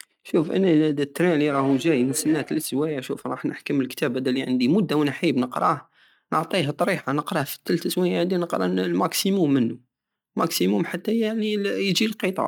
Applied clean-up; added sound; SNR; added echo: neural mask model RNNoise.